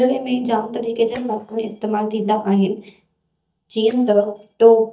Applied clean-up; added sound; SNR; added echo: neural mask model DeepFilterNet 3.